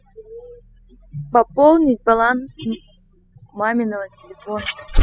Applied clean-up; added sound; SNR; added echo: classical method spectral subtraction.